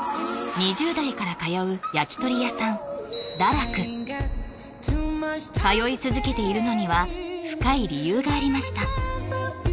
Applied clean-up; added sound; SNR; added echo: none; none; none; none.